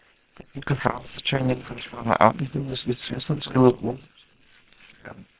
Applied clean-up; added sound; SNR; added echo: neural separator model SepFormer WHAM!.